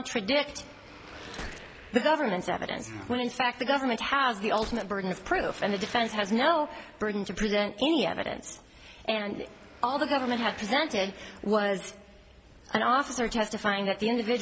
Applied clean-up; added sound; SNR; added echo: none; Car passing by / Traffic noise, roadway noise / Engine + Gunshot, gunfire; 19 dB; none.